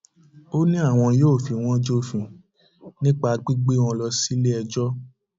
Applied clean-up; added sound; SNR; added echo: none; none; none; none.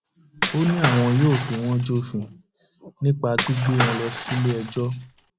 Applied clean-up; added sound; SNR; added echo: none; Shatter / Crushing; 2 dB; none.